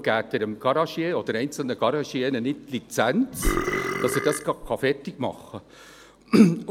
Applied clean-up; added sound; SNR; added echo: none; Burping, eructation; 3 dB; none.